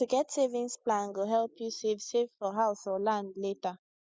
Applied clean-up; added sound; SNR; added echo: none; none; none; none.